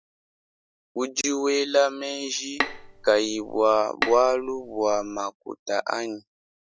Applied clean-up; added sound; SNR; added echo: none; Bowed string instrument; 8 dB; none.